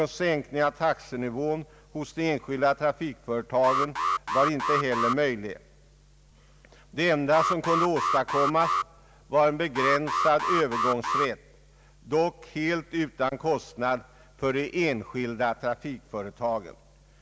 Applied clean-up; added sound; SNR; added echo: none; Alarm; 0 dB; none.